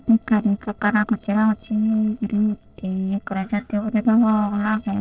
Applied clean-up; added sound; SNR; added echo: neural separator model SepFormer DNS4.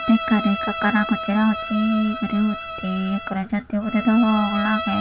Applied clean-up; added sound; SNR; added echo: none; Bowed string instrument; 8 dB; none.